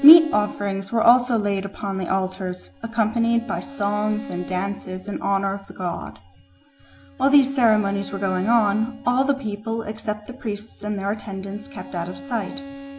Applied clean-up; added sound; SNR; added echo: none; Bowed string instrument; 18 dB; none.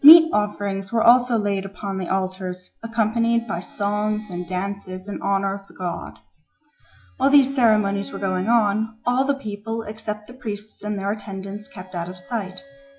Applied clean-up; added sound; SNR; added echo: classical method log-MMSE.